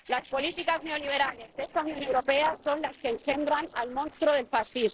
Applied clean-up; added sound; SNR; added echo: neural separator model SepFormer DNS4.